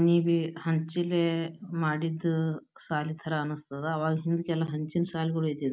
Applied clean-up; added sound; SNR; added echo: none; none; none; none.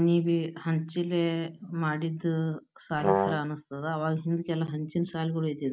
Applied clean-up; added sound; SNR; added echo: none; Brass instrument; -2 dB; none.